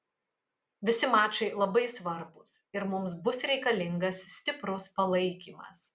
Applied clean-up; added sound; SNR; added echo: none; none; none; none.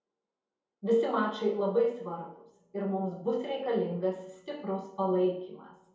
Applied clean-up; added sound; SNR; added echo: none; none; none; reverberation time 2.6 s.